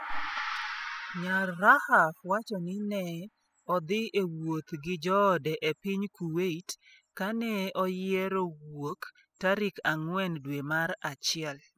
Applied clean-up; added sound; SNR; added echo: classical method spectral subtraction.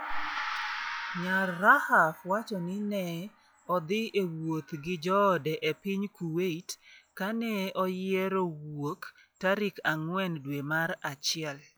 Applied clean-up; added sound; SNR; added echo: classical method log-MMSE.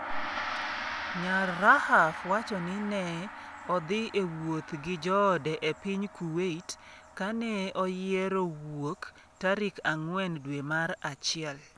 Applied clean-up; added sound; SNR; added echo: none; Gong; 11 dB; none.